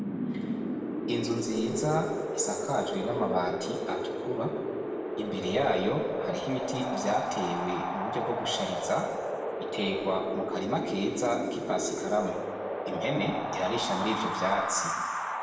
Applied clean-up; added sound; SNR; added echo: none; Wind; 1 dB; reverberation time 1.3 s.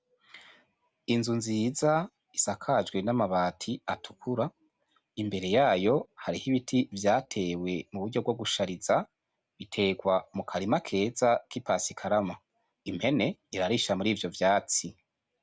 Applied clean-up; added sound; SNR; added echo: none; none; none; none.